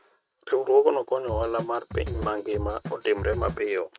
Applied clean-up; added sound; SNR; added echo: neural mask model RNNoise.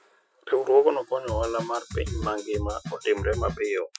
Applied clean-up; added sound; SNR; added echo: classical method Wiener filter.